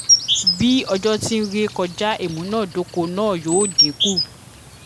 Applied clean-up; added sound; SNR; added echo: none; Insect; 1 dB; none.